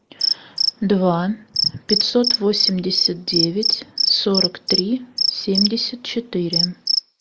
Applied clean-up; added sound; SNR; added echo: neural mask model Resemble Enhance denoiser.